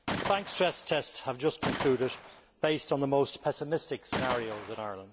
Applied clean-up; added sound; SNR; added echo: none; Gunshot, gunfire; 5 dB; none.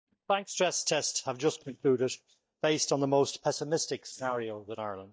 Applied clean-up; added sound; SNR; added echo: neural mask model DeepFilterNet 3.